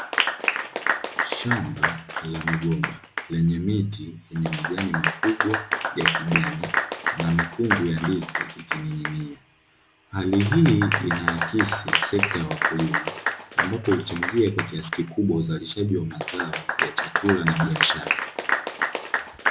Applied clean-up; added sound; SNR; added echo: none; Applause / Clapping; 1 dB; none.